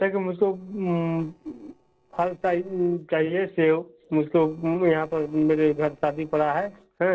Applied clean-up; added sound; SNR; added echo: neural separator model SepFormer DNS4.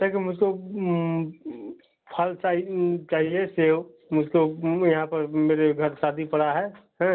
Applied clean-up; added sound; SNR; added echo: none; none; none; none.